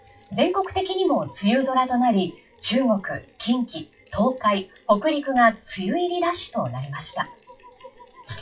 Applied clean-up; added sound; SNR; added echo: classical method WPE with log-MMSE.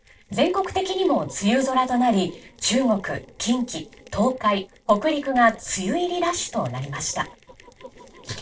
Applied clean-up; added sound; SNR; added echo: neural separator model SepFormer DNS4.